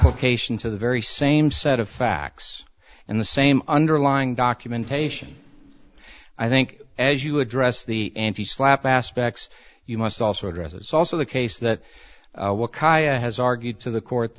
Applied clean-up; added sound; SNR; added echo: none; none; none; none.